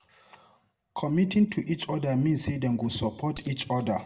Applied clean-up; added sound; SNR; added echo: none; Coin (dropping); 14 dB; reverberation time 1.4 s.